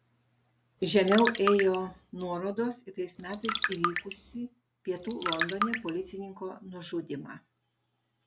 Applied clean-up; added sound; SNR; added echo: none; Trickle, dribble; 3 dB; none.